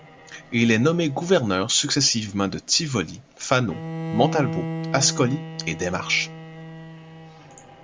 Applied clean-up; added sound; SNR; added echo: none; Bowed string instrument; 11 dB; none.